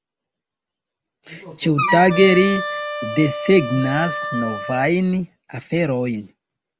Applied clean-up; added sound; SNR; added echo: none; Wind instrument, woodwind instrument; 5 dB; none.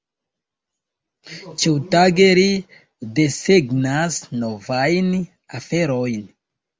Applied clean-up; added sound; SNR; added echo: none; none; none; none.